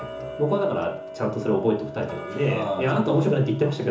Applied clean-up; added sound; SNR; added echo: none; Tick-tock; 13 dB; reverberation time 0.7 s.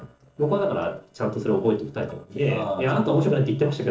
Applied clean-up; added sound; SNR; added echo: neural separator model SepFormer DNS4.